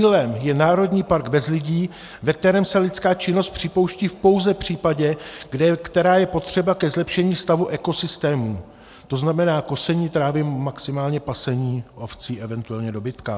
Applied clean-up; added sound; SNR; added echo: none; none; none; none.